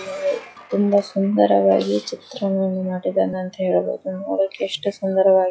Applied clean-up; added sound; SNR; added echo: classical method log-MMSE.